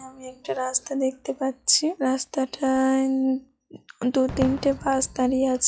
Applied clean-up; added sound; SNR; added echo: classical method log-MMSE.